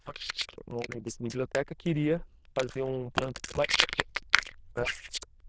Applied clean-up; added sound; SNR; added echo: neural diffusion model UNIVERSE++.